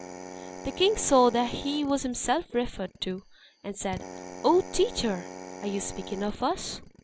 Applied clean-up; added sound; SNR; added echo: none; Drill; 14 dB; none.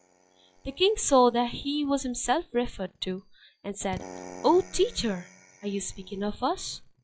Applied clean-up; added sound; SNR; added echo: classical method log-MMSE.